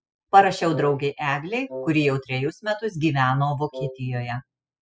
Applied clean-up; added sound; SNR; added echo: classical method spectral subtraction.